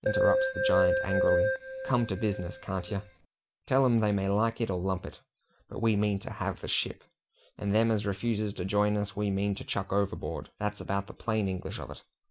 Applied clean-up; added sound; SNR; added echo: none; Keyboard (musical); -1 dB; none.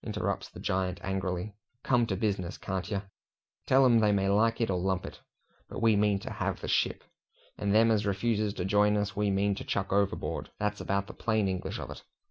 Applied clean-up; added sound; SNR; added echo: none; none; none; none.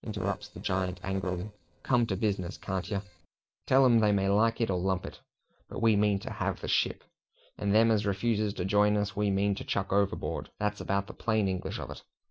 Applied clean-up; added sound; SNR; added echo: neural separator model SepFormer DNS4.